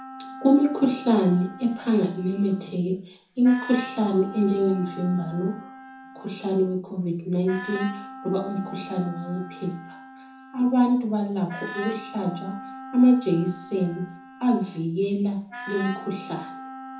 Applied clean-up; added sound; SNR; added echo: none; Wind instrument, woodwind instrument; 15 dB; reverberation time 0.6 s.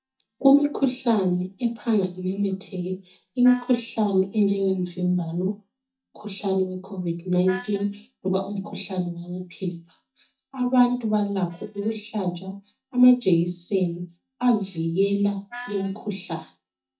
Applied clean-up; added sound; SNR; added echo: neural mask model DeepFilterNet 3.